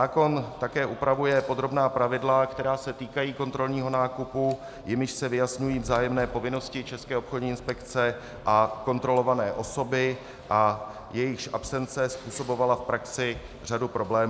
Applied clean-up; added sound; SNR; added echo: none; none; none; none.